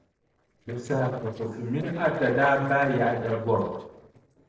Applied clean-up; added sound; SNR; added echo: neural separator model SepFormer DNS4.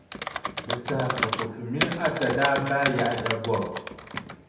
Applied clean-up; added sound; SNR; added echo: none; Computer keyboard; 3 dB; reverberation time 0.9 s.